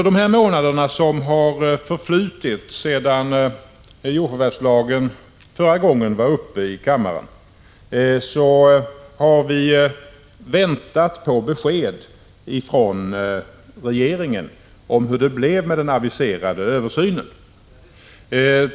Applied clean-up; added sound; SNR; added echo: none; none; none; none.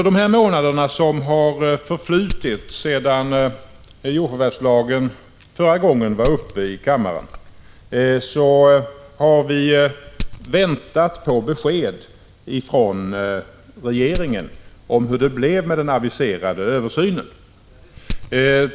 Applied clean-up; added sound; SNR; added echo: none; Glass; 15 dB; none.